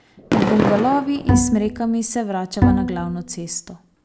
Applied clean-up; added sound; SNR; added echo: none; Bowed string instrument + Fireworks; -1 dB; none.